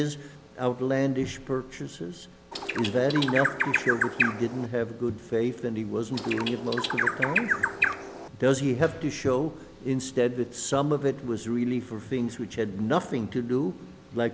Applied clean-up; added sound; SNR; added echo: none; Bird; 0 dB; none.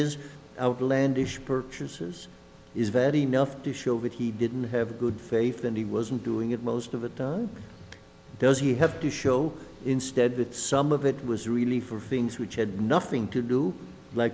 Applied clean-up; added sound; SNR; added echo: none; none; none; none.